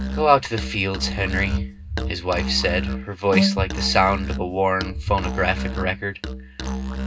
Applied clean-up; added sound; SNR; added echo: none; Musical instrument; 4 dB; reverberation time 0.2 s.